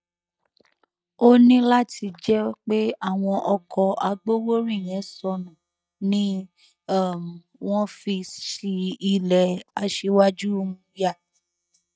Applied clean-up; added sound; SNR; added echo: neural mask model DeepFilterNet 3.